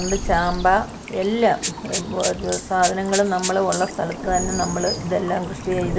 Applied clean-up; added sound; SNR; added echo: none; Rattle (instrument) + Stream / Bird vocalization, bird call, bird song; 7 dB; none.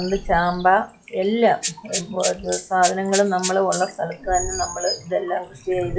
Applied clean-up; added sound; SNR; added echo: classical method log-MMSE.